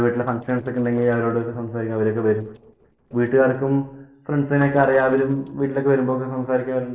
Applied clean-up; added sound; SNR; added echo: neural separator model SepFormer DNS4.